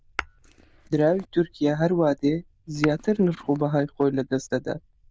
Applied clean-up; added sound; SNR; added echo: neural diffusion model UNIVERSE++.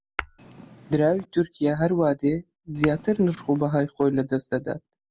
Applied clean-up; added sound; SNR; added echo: none; Purr + Tap / Hammer; 17 dB; none.